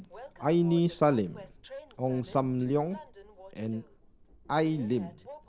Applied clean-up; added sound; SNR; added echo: none; Train; 18 dB; none.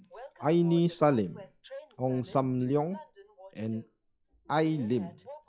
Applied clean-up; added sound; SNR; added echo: classical method log-MMSE.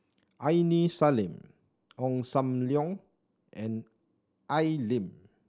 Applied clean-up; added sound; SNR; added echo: none; none; none; none.